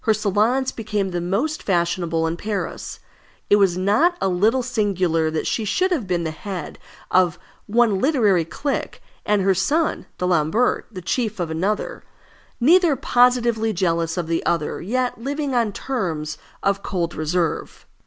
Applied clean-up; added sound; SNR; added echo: none; none; none; none.